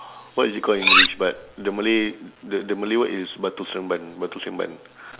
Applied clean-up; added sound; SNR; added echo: none; Cutlery, silverware; -5 dB; none.